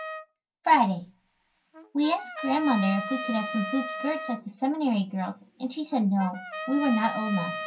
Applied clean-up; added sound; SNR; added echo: none; Trumpet; 10 dB; reverberation time 0.3 s.